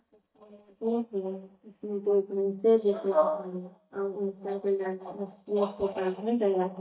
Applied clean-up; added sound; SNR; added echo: neural mask model DeepFilterNet 3.